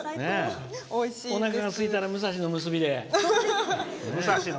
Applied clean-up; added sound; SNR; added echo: none; none; none; none.